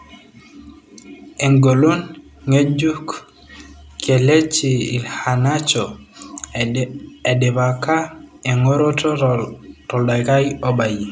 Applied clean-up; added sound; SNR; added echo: none; none; none; none.